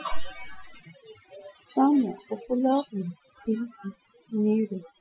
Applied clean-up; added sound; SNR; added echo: classical method Wiener filter.